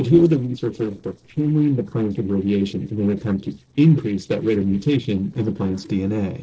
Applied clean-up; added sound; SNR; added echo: neural separator model SepFormer DNS4.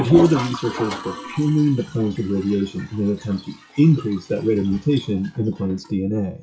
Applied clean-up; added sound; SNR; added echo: classical method WPE with log-MMSE.